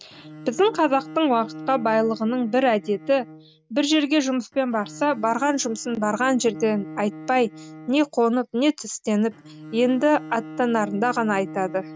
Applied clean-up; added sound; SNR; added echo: neural mask model RNNoise.